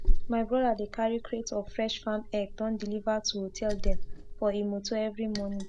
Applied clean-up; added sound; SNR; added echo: none; Liquid; -1 dB; none.